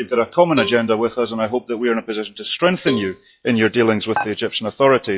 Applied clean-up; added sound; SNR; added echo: classical method log-MMSE.